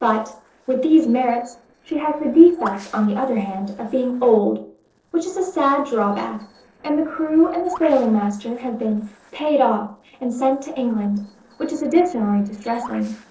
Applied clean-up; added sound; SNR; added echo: neural separator model SepFormer DNS4.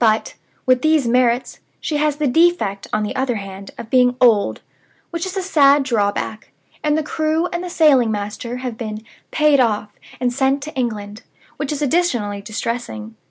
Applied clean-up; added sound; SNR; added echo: none; none; none; none.